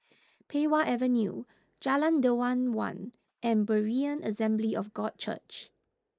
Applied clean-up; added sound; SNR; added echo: neural mask model Resemble Enhance denoiser.